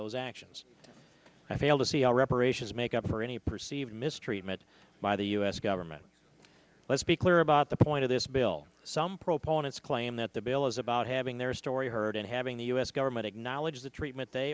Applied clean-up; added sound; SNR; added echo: none; none; none; none.